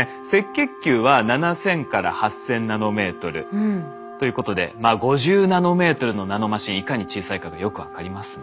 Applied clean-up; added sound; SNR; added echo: none; Wind instrument, woodwind instrument; 19 dB; none.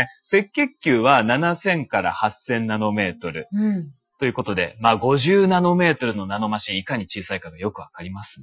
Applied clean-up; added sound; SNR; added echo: classical method Wiener filter.